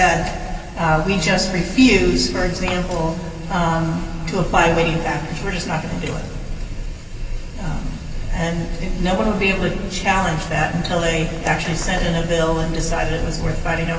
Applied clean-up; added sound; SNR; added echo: none; Bird; 15 dB; reverberation time 2.6 s.